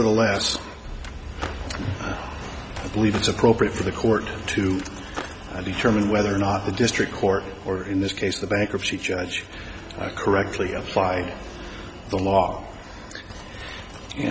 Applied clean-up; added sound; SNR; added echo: none; Skateboard; 16 dB; none.